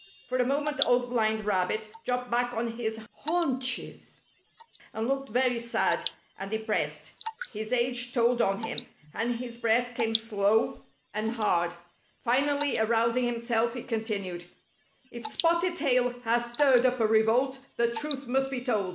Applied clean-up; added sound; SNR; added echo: none; Drip / Water; 12 dB; none.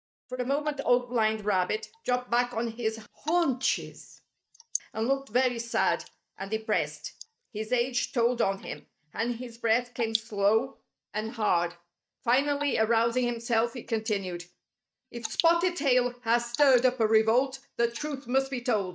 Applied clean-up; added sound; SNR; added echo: neural mask model DeepFilterNet 3.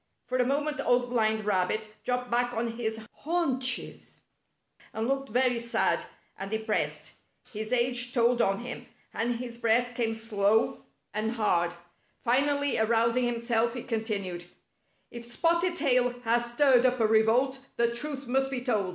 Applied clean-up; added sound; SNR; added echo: none; none; none; none.